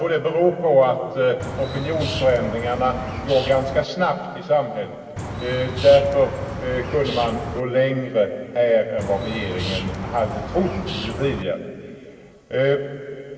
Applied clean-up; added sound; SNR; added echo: none; Bird; 8 dB; reverberation time 2.7 s.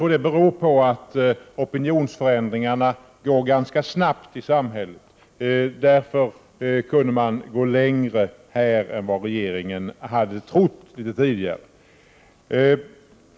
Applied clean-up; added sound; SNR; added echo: none; none; none; none.